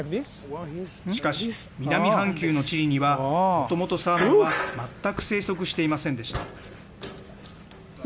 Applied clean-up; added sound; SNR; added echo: none; none; none; none.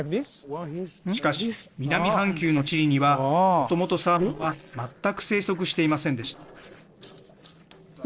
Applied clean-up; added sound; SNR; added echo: neural separator model SepFormer DNS4.